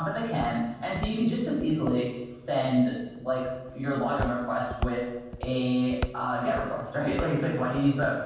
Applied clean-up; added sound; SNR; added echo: none; Walk, footsteps; 11 dB; reverberation time 1.2 s.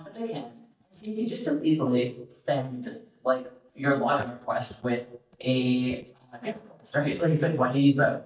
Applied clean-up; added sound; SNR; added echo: neural mask model DeepFilterNet 3.